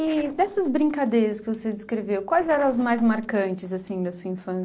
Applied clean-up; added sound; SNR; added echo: neural separator model SepFormer DNS4.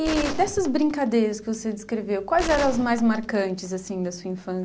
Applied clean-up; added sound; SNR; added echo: none; Gunshot, gunfire; 11 dB; none.